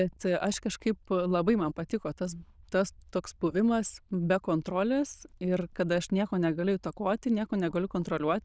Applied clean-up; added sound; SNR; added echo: neural diffusion model UNIVERSE++.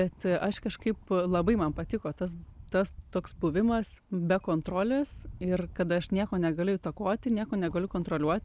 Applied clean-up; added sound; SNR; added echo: none; Rattle; 17 dB; none.